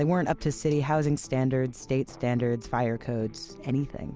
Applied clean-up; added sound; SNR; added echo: none; none; none; none.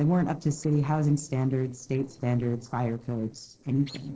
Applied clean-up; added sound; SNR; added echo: neural separator model SepFormer DNS4.